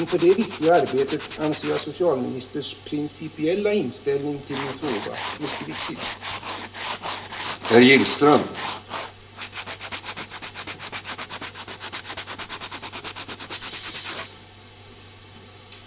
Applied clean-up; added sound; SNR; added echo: none; Tools; 11 dB; reverberation time 0.4 s.